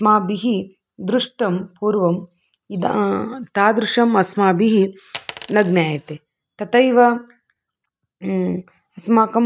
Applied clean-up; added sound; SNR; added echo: neural mask model RNNoise.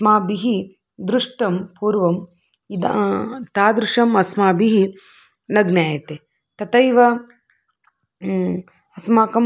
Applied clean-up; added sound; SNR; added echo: none; none; none; none.